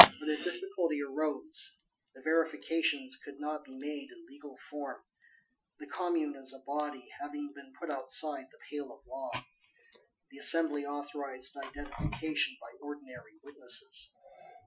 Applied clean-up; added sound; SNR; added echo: classical method Wiener filter.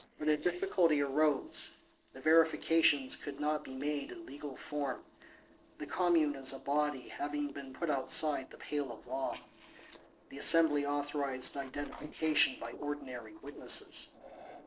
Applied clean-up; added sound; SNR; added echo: neural separator model SepFormer DNS4.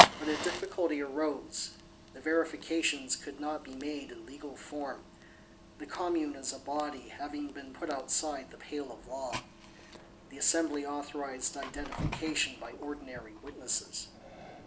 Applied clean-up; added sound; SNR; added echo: none; Fire; 1 dB; none.